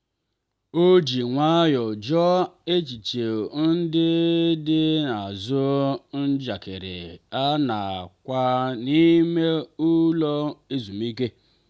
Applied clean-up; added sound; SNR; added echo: none; none; none; none.